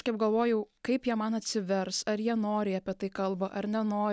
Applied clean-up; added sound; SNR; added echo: none; none; none; none.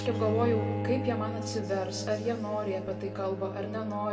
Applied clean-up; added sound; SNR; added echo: none; Bowed string instrument; 3 dB; reverberation time 1.8 s.